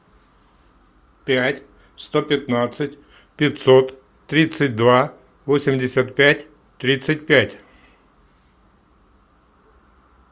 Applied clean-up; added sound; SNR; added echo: none; none; none; none.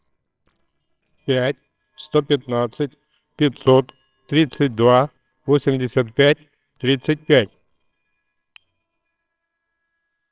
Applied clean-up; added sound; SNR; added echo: neural separator model SepFormer WHAMR!.